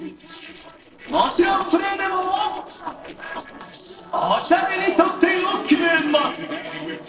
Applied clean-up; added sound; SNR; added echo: neural separator model SepFormer DNS4.